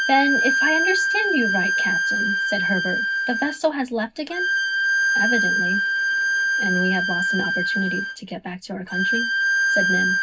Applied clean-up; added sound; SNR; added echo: none; Bowed string instrument; -5 dB; reverberation time 0.4 s.